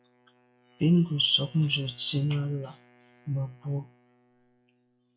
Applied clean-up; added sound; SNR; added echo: classical method log-MMSE.